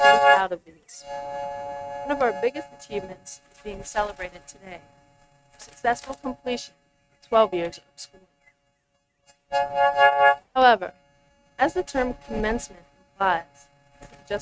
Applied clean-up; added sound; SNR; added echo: neural mask model RNNoise.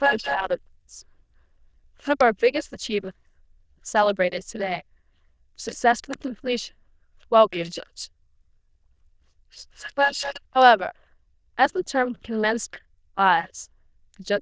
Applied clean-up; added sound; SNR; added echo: neural diffusion model UNIVERSE++.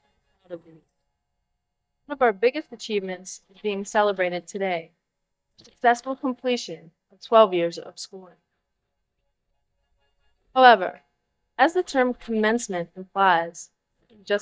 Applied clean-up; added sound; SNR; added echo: neural mask model DeepFilterNet 3.